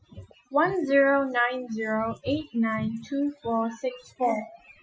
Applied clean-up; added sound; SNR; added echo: classical method Wiener filter.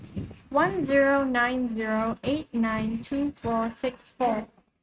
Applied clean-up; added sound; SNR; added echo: neural mask model RNNoise.